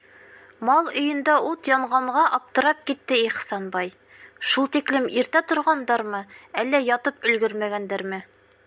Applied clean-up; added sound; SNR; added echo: none; none; none; none.